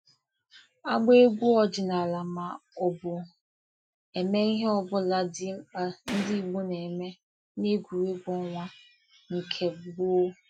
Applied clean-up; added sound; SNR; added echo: classical method Wiener filter.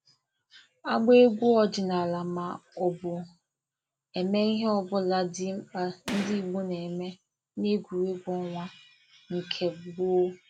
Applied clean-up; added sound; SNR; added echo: none; Gunshot, gunfire; 13 dB; none.